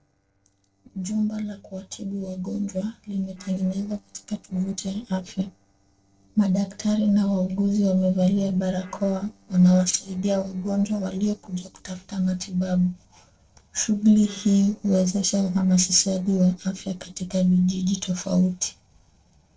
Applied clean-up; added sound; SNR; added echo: neural separator model SepFormer DNS4.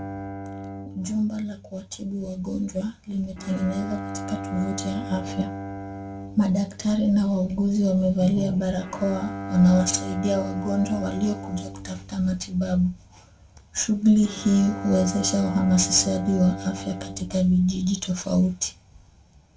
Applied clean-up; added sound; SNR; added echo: none; Bowed string instrument; 12 dB; reverberation time 0.2 s.